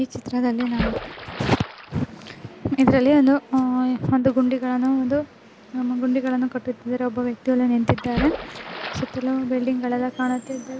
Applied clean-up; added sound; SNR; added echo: none; Splash, splatter; 10 dB; none.